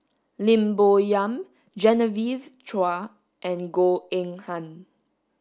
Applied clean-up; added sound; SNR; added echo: none; none; none; none.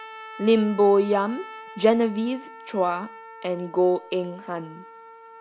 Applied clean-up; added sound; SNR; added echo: none; Trumpet; 18 dB; none.